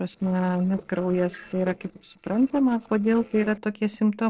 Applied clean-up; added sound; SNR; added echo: neural separator model SepFormer DNS4.